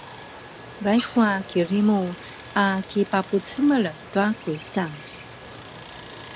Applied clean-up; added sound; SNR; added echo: none; Stream; 16 dB; none.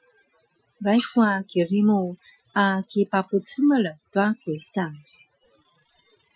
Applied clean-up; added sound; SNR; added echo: classical method Wiener filter.